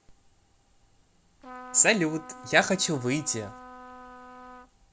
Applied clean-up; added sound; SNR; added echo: none; Trumpet; 16 dB; none.